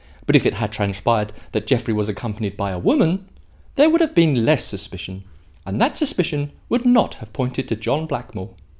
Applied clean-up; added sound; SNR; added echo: none; none; none; none.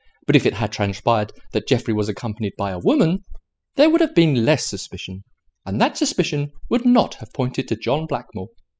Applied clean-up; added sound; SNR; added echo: classical method spectral subtraction.